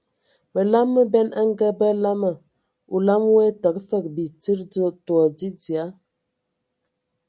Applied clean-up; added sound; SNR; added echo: none; none; none; none.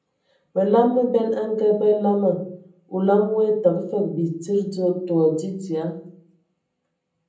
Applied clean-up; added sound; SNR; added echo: none; none; none; reverberation time 0.6 s.